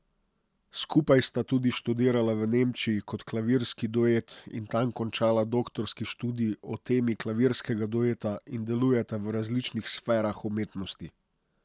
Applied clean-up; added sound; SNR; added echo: none; none; none; none.